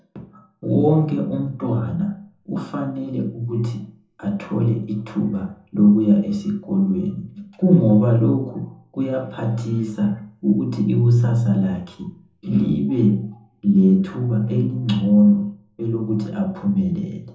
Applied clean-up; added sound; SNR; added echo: none; none; none; reverberation time 0.5 s.